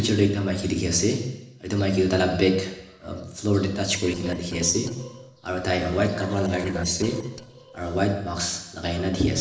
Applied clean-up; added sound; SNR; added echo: neural separator model SepFormer DNS4.